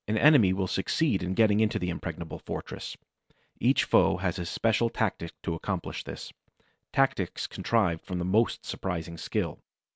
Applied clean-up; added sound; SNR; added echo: none; none; none; none.